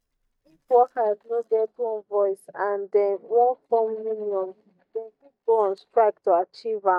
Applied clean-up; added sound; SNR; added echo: neural mask model DeepFilterNet 3.